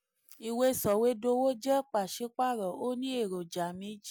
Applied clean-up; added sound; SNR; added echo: none; none; none; none.